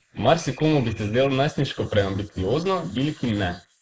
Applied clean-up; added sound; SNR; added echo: neural mask model Resemble Enhance denoiser.